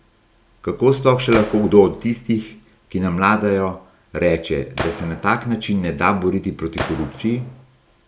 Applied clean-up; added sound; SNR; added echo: none; Gunshot, gunfire; 12 dB; none.